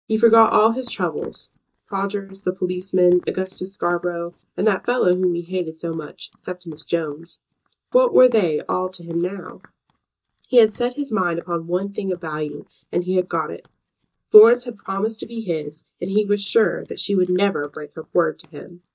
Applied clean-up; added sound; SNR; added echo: neural mask model DeepFilterNet 3.